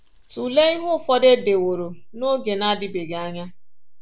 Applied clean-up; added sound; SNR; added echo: none; Mechanisms / Bicycle; 16 dB; none.